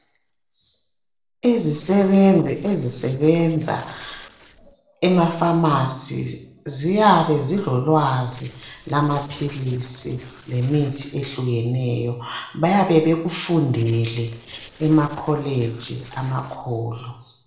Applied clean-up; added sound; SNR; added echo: neural separator model SepFormer DNS4.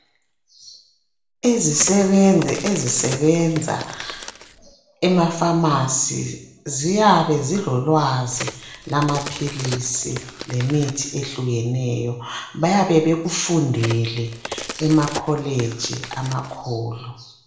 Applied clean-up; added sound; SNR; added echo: none; Crack; 13 dB; reverberation time 0.7 s.